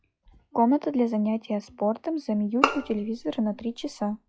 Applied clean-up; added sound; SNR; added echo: classical method log-MMSE.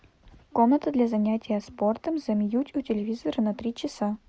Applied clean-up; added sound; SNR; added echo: none; none; none; none.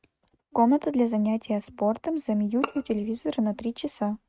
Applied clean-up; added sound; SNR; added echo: neural mask model RNNoise.